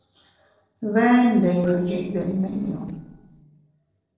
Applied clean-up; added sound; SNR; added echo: neural separator model SepFormer DNS4.